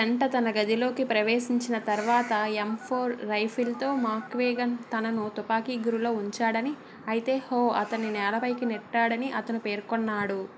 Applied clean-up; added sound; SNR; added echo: none; Telephone; 17 dB; none.